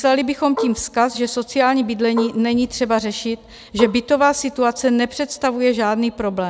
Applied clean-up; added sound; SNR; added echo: none; Marimba, xylophone; 11 dB; none.